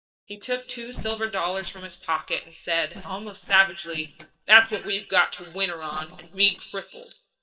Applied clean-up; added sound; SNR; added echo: neural mask model DeepFilterNet 3.